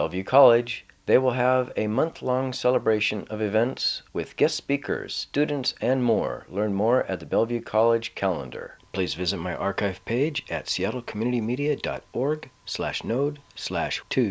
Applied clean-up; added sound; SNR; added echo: none; none; none; none.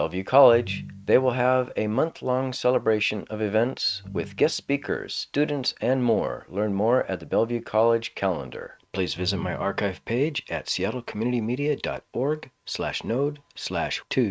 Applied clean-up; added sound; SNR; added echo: neural mask model RNNoise.